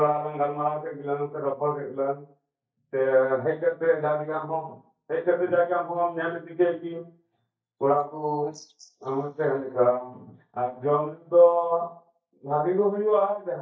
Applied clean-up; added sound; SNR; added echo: neural mask model DeepFilterNet 3.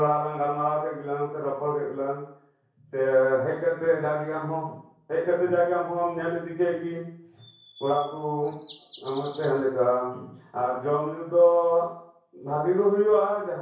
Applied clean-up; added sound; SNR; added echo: none; Bird vocalization, bird call, bird song; 17 dB; reverberation time 0.6 s.